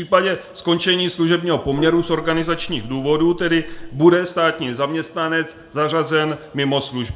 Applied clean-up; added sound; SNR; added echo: none; Gong; 12 dB; reverberation time 1.3 s.